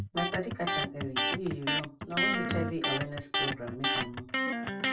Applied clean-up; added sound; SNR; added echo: none; Electric guitar; -4 dB; reverberation time 0.3 s.